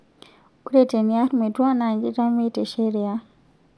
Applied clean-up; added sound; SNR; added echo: none; none; none; none.